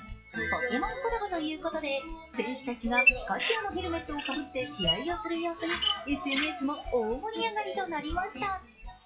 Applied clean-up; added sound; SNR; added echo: classical method WPE with log-MMSE.